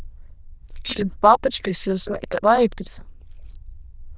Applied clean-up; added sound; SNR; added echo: neural diffusion model UNIVERSE++.